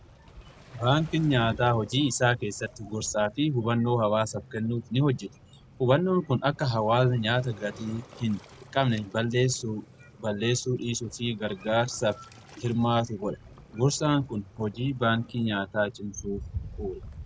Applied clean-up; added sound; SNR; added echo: none; Waves, surf; 19 dB; none.